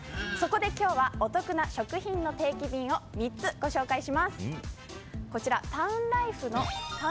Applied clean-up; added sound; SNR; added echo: none; Mechanical fan; 19 dB; none.